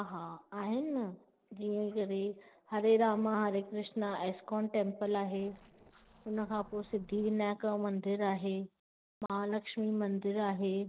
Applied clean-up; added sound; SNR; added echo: neural separator model SepFormer DNS4.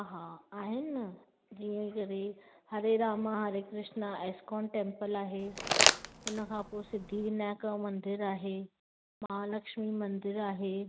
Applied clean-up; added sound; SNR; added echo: none; Crumpling, crinkling; -5 dB; none.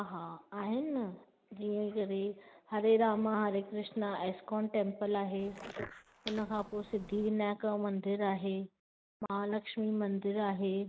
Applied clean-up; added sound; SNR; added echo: neural mask model Resemble Enhance denoiser.